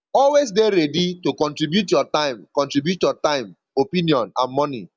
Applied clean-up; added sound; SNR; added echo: none; none; none; none.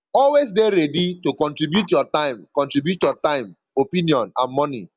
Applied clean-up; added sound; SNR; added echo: none; Tap; 15 dB; none.